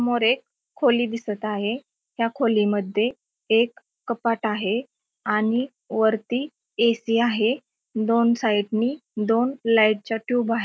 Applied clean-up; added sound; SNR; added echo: none; none; none; none.